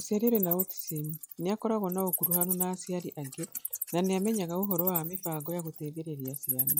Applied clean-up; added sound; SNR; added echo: classical method log-MMSE.